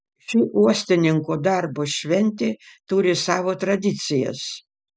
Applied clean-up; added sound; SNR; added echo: none; none; none; none.